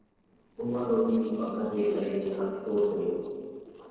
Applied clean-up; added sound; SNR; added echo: neural separator model SepFormer DNS4.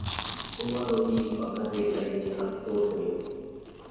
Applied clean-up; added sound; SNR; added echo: none; Chewing, mastication; 8 dB; reverberation time 2.2 s.